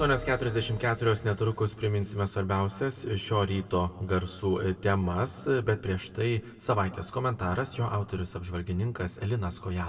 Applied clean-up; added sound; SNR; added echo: none; none; none; reverberation time 1.3 s.